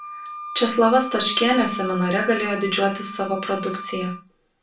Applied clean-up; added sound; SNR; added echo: none; Wind instrument, woodwind instrument; 11 dB; reverberation time 0.3 s.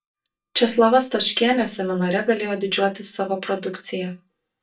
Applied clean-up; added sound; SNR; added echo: neural mask model DeepFilterNet 3.